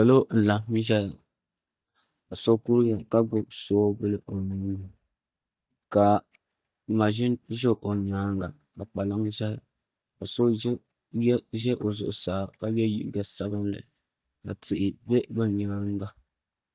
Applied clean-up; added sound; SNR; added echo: neural mask model DeepFilterNet 3.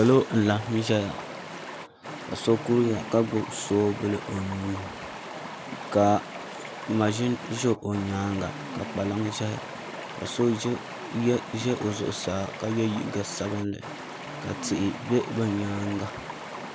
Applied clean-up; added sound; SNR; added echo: none; Stream; 10 dB; none.